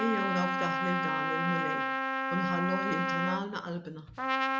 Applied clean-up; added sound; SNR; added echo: none; Trumpet; -3 dB; none.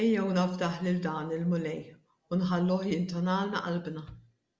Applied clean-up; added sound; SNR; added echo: none; none; none; none.